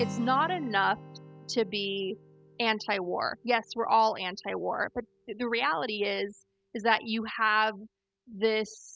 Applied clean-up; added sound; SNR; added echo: none; Acoustic guitar; 17 dB; none.